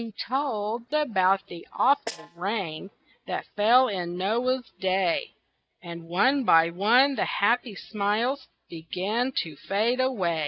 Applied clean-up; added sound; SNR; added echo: neural mask model DeepFilterNet 3.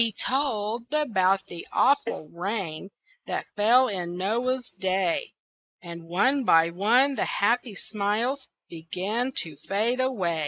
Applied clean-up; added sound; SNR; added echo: neural mask model Resemble Enhance denoiser.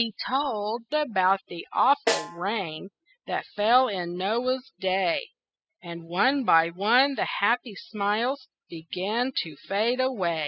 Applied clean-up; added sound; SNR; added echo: classical method spectral subtraction.